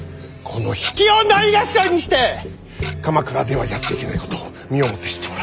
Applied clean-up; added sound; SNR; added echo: none; Tick-tock; 16 dB; none.